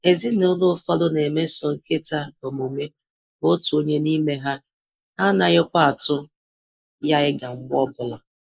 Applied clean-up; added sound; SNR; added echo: neural mask model Resemble Enhance denoiser.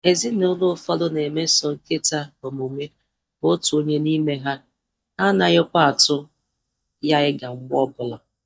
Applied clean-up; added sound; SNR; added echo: neural mask model DeepFilterNet 3.